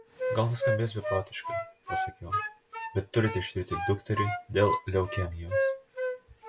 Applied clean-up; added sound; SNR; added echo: none; Wind instrument, woodwind instrument; 2 dB; none.